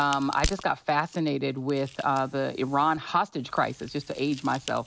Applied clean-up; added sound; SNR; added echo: none; Crack; 13 dB; none.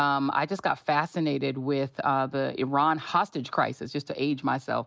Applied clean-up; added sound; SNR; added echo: none; none; none; none.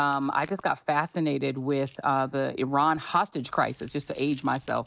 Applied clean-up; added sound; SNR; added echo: neural mask model DeepFilterNet 3.